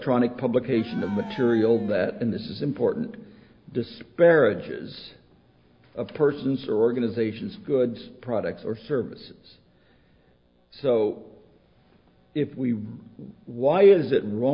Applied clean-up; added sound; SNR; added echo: none; Cheering; 19 dB; none.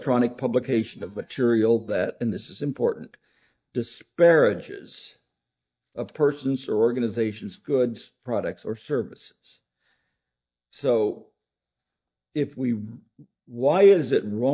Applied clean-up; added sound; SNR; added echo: neural mask model DeepFilterNet 3.